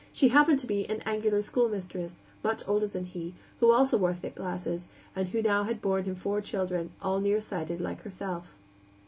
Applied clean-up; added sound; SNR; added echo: none; none; none; none.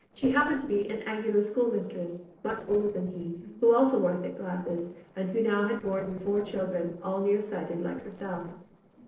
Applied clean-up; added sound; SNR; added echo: neural separator model SepFormer DNS4.